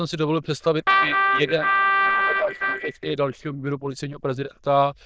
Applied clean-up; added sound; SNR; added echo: neural diffusion model UNIVERSE++.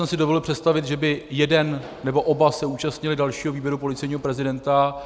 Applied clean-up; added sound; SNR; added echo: none; none; none; none.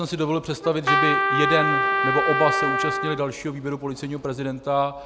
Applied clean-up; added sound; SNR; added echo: none; Trumpet; -2 dB; none.